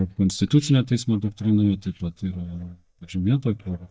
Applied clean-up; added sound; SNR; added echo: neural mask model DeepFilterNet 3.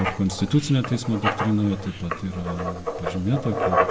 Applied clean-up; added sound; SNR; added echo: none; Writing; 3 dB; reverberation time 1.1 s.